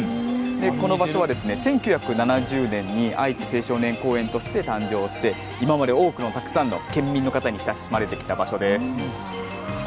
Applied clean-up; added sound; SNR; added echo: none; none; none; none.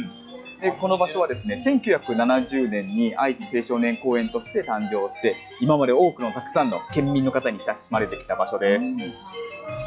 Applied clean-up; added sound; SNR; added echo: classical method log-MMSE.